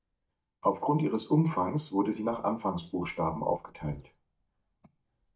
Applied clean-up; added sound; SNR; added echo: neural mask model DeepFilterNet 3.